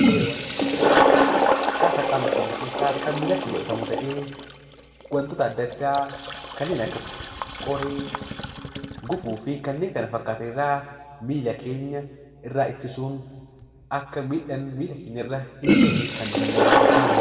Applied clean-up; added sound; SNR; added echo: none; Toilet flush; -4 dB; reverberation time 1.4 s.